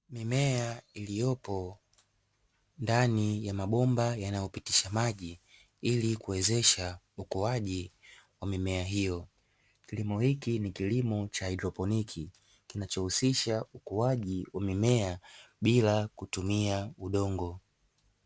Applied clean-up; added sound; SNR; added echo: none; none; none; none.